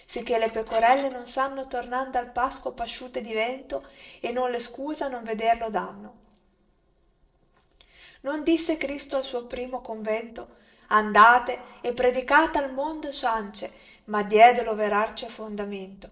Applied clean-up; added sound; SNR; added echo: neural separator model SepFormer DNS4.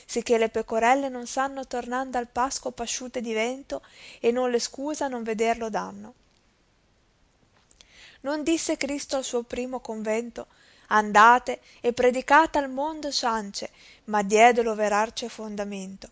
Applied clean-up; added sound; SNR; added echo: none; none; none; none.